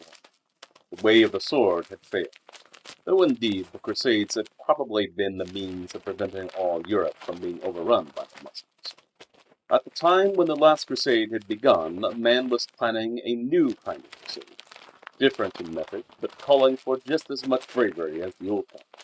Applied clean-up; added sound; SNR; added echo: neural mask model RNNoise.